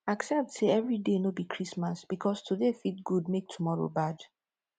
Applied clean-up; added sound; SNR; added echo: none; none; none; none.